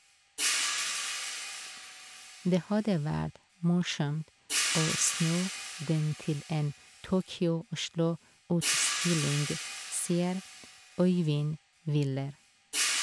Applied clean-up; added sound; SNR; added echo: none; Hi-hat; 4 dB; none.